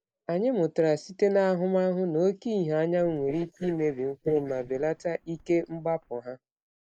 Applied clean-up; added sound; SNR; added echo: neural mask model Resemble Enhance denoiser.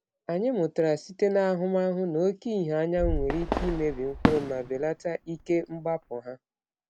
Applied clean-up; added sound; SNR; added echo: none; Fireworks; 4 dB; none.